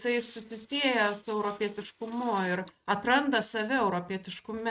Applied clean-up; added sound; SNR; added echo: neural mask model RNNoise.